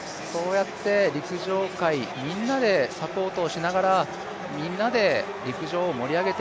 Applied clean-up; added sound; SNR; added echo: none; none; none; none.